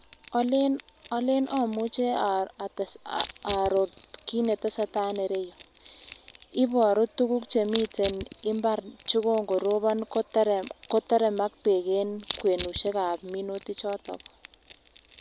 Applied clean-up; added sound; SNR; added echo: none; Crushing; 11 dB; none.